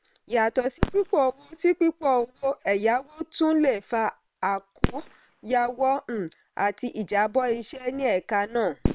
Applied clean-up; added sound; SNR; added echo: neural separator model SepFormer WHAM!.